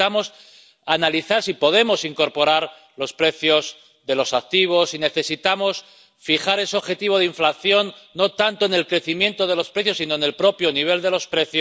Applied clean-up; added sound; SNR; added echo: none; none; none; none.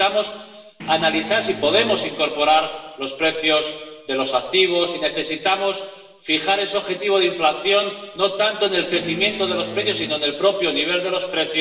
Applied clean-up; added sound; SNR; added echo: none; Guitar; 14 dB; reverberation time 1.1 s.